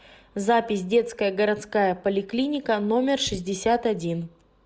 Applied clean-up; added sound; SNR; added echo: none; none; none; none.